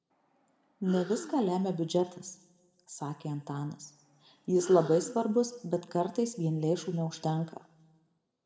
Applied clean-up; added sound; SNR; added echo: none; Breathing; 16 dB; reverberation time 0.8 s.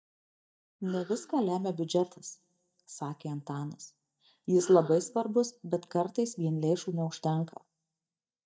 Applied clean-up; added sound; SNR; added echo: neural mask model DeepFilterNet 3.